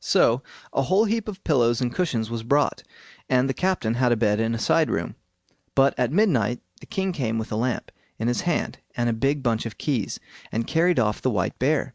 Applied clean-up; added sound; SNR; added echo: none; none; none; none.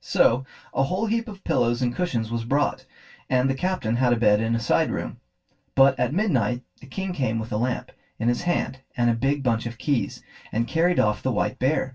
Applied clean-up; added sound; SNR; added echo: none; none; none; reverberation time 0.1 s.